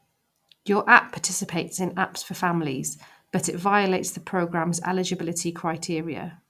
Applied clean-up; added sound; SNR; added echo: none; none; none; none.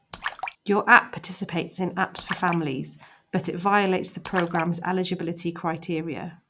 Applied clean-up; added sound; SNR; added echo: none; Splash, splatter; 14 dB; none.